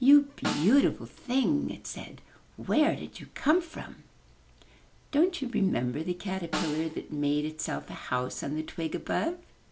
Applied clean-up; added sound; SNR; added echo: none; Snare drum; 13 dB; none.